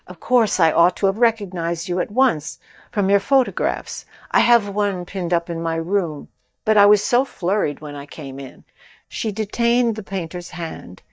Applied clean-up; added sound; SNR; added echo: neural mask model DeepFilterNet 3.